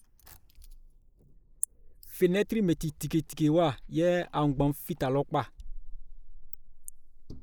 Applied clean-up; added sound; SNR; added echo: neural mask model Resemble Enhance denoiser.